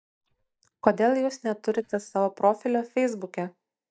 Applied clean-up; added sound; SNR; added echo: neural mask model DeepFilterNet 3.